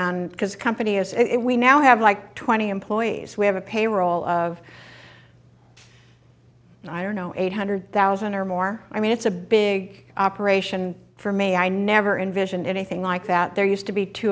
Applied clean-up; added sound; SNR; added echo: none; none; none; none.